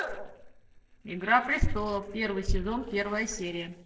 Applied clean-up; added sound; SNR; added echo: neural separator model SepFormer DNS4.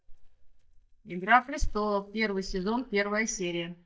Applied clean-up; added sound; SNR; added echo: neural mask model DeepFilterNet 3.